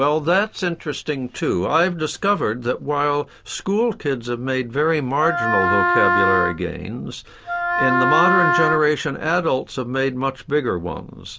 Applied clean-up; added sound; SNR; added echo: none; Wind instrument, woodwind instrument; -2 dB; none.